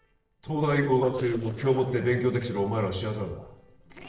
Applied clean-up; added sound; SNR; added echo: neural separator model SepFormer DNS4.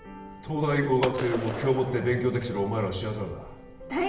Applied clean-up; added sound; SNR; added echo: none; Gunshot, gunfire; 9 dB; reverberation time 0.8 s.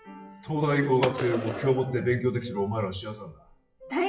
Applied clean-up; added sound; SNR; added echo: classical method WPE with log-MMSE.